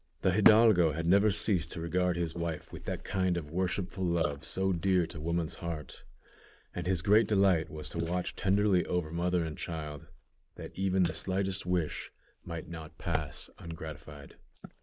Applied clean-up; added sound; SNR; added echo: neural mask model Resemble Enhance denoiser.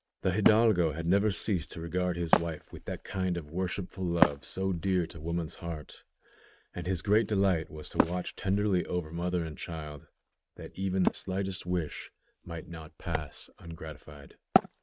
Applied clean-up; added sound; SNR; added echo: neural mask model RNNoise.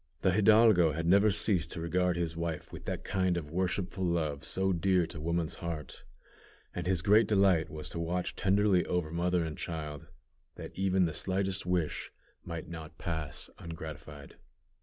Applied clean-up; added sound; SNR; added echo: none; none; none; none.